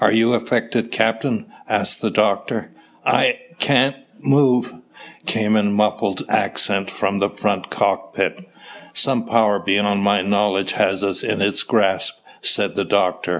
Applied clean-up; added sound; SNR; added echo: none; none; none; none.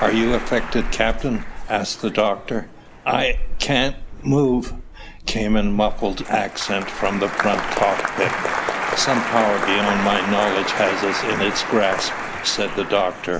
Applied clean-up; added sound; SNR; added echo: none; Applause + Meow / Purr; 3 dB; none.